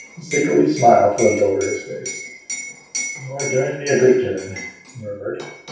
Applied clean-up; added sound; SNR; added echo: none; Liquid; 12 dB; reverberation time 0.7 s.